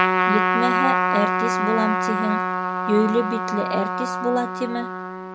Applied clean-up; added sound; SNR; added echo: none; Trumpet; -2 dB; none.